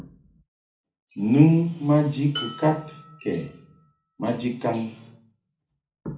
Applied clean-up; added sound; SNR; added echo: none; Dishes, pots, and pans; 16 dB; reverberation time 0.4 s.